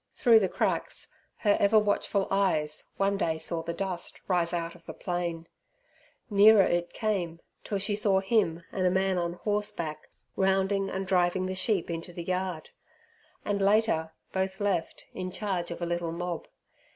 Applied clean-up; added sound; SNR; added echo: none; none; none; none.